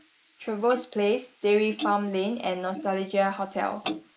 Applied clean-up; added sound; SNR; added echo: neural mask model Resemble Enhance denoiser.